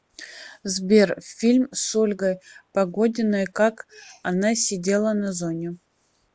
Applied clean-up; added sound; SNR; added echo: none; none; none; none.